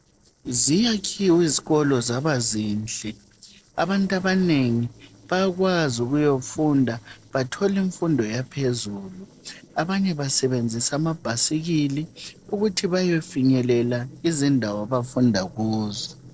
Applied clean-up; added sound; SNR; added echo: neural separator model SepFormer DNS4.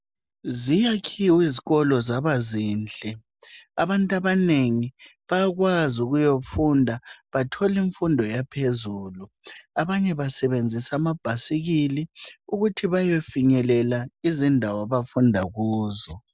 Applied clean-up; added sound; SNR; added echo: none; none; none; none.